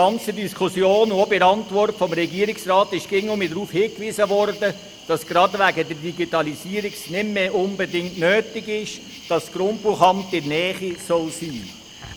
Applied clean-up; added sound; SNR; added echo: none; Cricket; 19 dB; none.